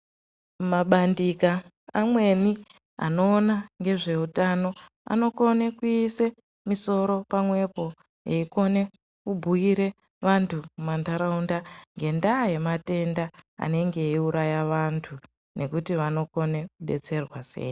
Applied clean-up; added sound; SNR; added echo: none; none; none; none.